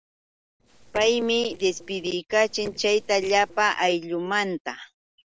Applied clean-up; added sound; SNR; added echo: neural separator model SepFormer DNS4.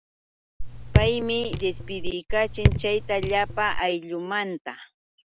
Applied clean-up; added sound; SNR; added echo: none; Raindrop / Drip; -2 dB; none.